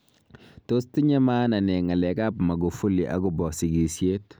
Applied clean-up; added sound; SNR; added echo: none; none; none; none.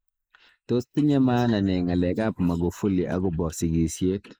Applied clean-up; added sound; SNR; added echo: neural mask model Resemble Enhance denoiser.